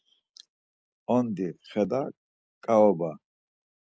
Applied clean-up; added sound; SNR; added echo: none; none; none; none.